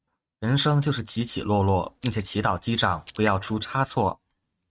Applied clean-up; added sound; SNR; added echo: neural mask model RNNoise.